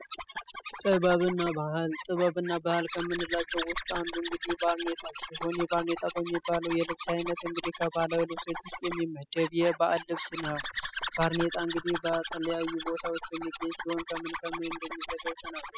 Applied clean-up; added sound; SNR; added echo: classical method spectral subtraction.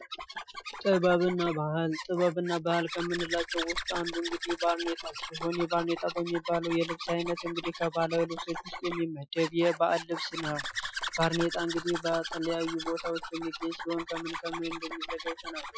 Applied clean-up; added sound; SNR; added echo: classical method Wiener filter.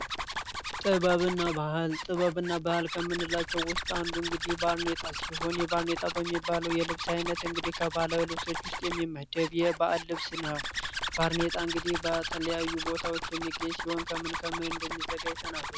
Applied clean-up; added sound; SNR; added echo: none; Zipper (clothing); 5 dB; none.